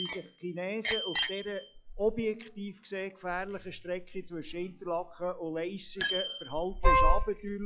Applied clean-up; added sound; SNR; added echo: classical method log-MMSE.